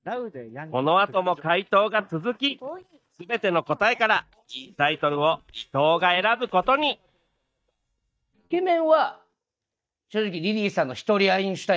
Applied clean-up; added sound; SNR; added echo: neural mask model DeepFilterNet 3.